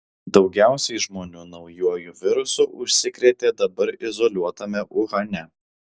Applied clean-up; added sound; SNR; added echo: none; none; none; none.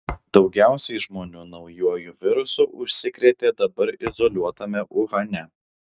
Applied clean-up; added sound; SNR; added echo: neural mask model RNNoise.